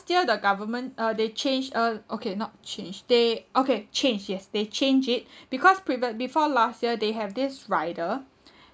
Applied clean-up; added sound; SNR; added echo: none; none; none; none.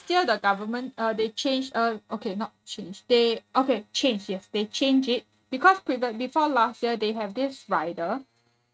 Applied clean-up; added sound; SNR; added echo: neural mask model RNNoise.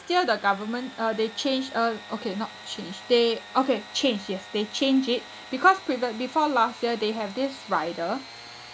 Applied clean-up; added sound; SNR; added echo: none; Sawing / Engine; 17 dB; none.